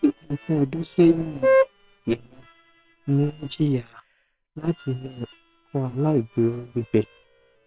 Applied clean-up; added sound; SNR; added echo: neural separator model SepFormer WHAM!.